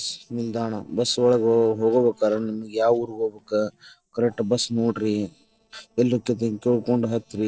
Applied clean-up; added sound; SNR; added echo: neural separator model SepFormer DNS4.